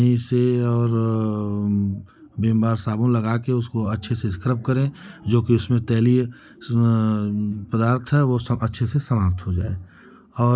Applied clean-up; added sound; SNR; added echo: none; none; none; none.